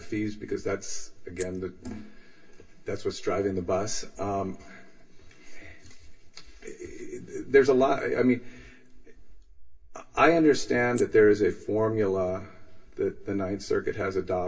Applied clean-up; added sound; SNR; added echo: none; Rattle (instrument); 19 dB; reverberation time 0.2 s.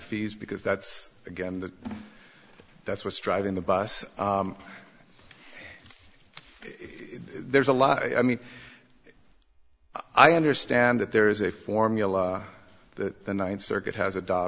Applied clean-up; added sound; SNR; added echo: none; none; none; none.